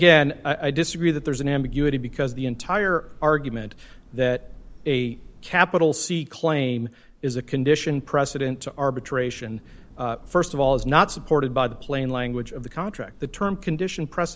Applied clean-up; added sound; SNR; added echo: none; Thunder / Rain; 17 dB; none.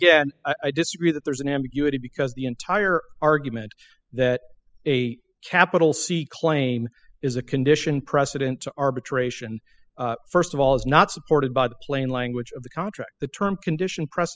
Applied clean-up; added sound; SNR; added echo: classical method spectral subtraction.